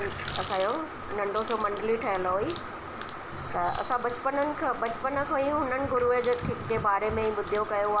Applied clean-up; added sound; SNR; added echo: none; Water tap, faucet; 12 dB; none.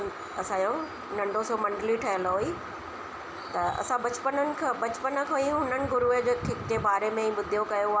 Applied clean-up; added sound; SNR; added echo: none; none; none; none.